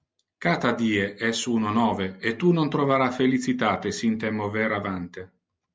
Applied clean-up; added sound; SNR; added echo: none; none; none; none.